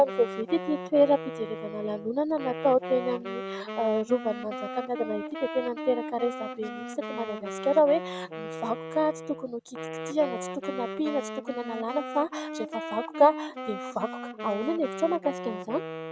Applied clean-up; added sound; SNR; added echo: none; Wind instrument, woodwind instrument; 8 dB; none.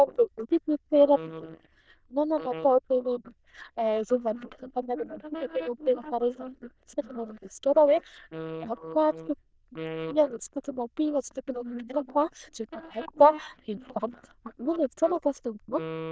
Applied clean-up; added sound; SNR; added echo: neural diffusion model UNIVERSE++.